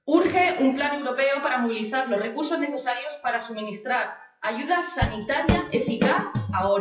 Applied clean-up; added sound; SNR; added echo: classical method WPE with log-MMSE.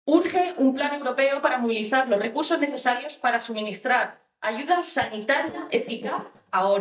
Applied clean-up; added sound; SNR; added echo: neural mask model DeepFilterNet 3.